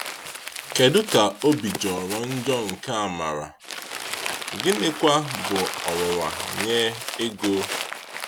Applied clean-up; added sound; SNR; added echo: none; Crumpling, crinkling; 7 dB; none.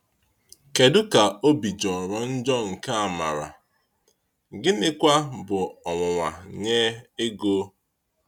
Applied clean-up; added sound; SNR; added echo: none; none; none; none.